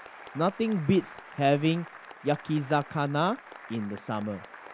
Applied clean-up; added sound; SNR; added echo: none; Applause; 17 dB; none.